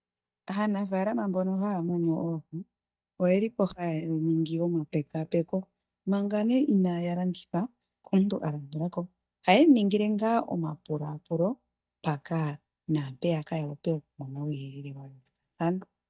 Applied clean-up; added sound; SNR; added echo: neural mask model DeepFilterNet 3.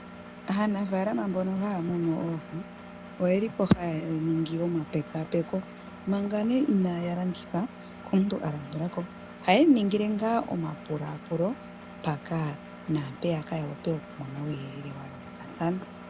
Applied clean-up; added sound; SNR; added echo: none; Engine; 15 dB; none.